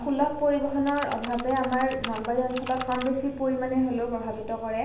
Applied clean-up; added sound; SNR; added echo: none; Computer keyboard; 11 dB; reverberation time 0.7 s.